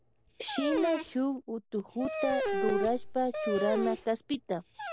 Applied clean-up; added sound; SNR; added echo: none; Dog; 3 dB; none.